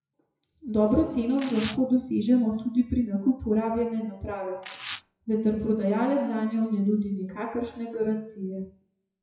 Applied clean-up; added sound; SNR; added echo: classical method WPE with log-MMSE.